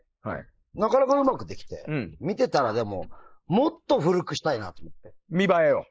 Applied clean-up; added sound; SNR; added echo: neural mask model Resemble Enhance denoiser.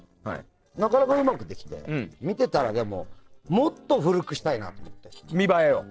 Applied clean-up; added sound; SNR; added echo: neural separator model SepFormer DNS4.